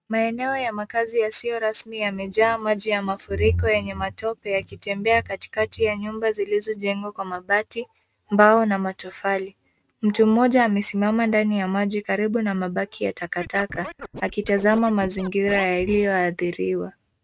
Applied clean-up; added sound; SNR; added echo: neural mask model RNNoise.